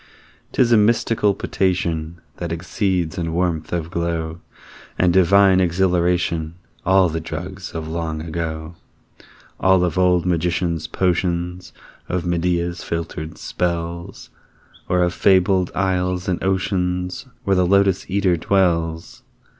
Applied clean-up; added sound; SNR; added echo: none; none; none; none.